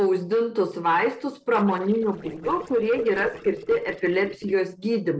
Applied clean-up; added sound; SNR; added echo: neural separator model SepFormer DNS4.